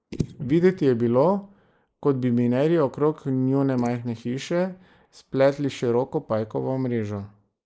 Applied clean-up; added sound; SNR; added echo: neural mask model Resemble Enhance denoiser.